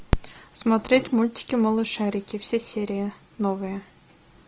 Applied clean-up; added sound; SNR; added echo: none; none; none; none.